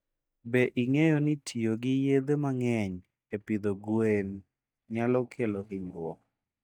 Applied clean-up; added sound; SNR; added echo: neural mask model DeepFilterNet 3.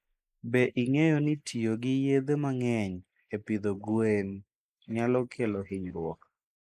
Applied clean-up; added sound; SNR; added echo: neural mask model Resemble Enhance denoiser.